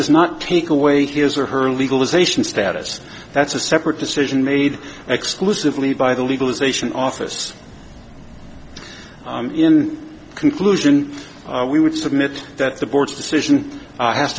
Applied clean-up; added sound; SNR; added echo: none; none; none; none.